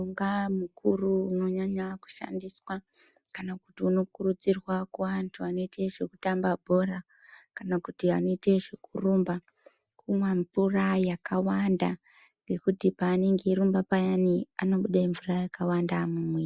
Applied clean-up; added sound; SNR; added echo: none; none; none; none.